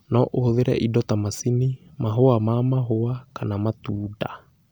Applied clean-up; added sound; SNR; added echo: none; none; none; none.